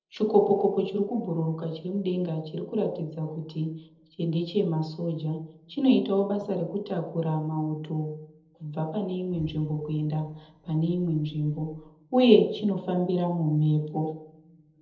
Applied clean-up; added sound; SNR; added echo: neural separator model SepFormer DNS4.